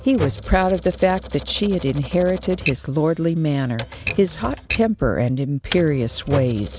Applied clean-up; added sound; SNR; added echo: none; Typewriter; 10 dB; none.